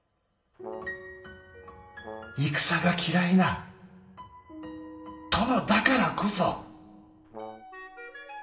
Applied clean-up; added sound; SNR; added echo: none; Brass instrument; 16 dB; reverberation time 2.0 s.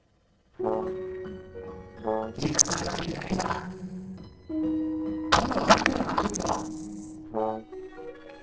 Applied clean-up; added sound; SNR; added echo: neural separator model SepFormer DNS4.